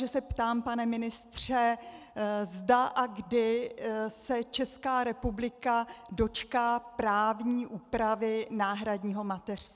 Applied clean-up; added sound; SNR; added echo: none; none; none; none.